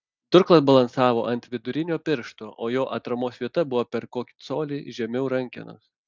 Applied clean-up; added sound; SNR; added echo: none; none; none; none.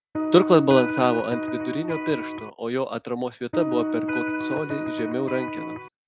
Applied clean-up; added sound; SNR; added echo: none; Electric guitar; 4 dB; none.